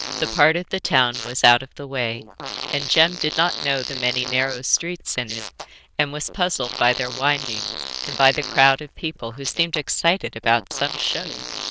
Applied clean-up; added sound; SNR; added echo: neural diffusion model UNIVERSE++.